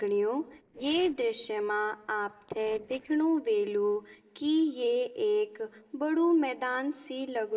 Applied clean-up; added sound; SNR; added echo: neural separator model SepFormer DNS4.